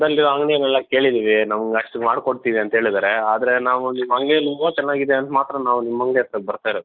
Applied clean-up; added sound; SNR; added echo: neural mask model Resemble Enhance denoiser.